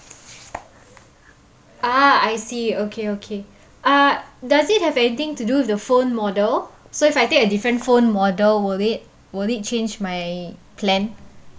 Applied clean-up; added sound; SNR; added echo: none; none; none; none.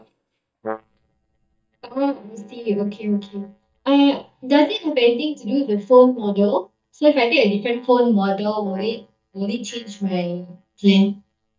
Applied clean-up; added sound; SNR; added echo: neural mask model DeepFilterNet 3.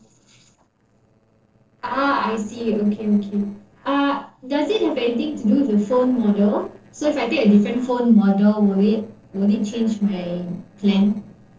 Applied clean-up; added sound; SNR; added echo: neural separator model SepFormer DNS4.